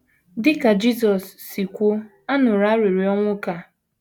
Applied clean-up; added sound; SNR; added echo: none; none; none; none.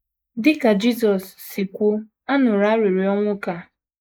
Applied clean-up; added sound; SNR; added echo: neural mask model Resemble Enhance denoiser.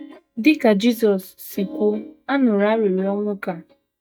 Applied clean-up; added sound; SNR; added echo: neural mask model DeepFilterNet 3.